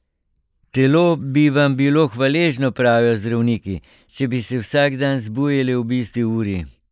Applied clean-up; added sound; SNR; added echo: neural mask model Resemble Enhance denoiser.